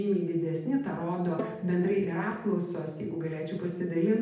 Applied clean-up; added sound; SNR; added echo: none; Bowed string instrument; 15 dB; reverberation time 0.8 s.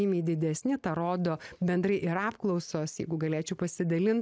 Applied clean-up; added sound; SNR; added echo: none; none; none; none.